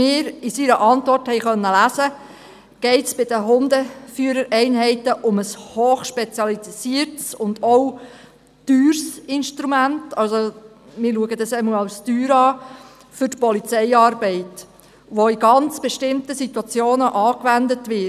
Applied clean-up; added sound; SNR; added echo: none; none; none; none.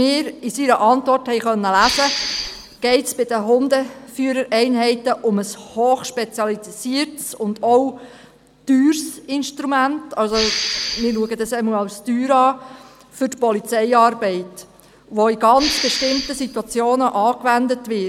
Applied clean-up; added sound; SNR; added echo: none; Respiratory sounds; 5 dB; none.